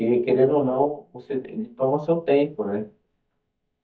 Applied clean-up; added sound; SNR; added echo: neural mask model DeepFilterNet 3.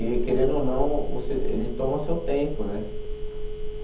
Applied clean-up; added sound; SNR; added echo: none; Telephone; -2 dB; reverberation time 0.7 s.